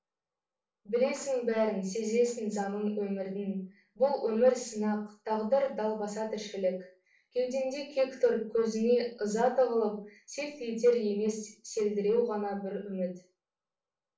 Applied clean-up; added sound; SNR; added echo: none; none; none; reverberation time 0.3 s.